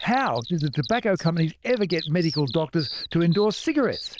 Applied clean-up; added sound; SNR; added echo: neural diffusion model UNIVERSE++.